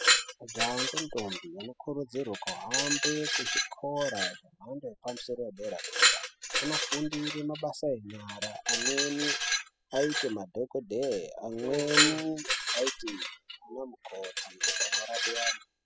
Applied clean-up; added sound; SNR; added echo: classical method spectral subtraction.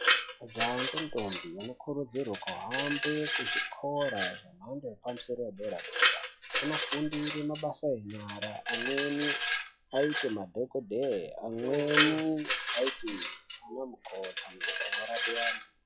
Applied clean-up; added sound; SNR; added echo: classical method log-MMSE.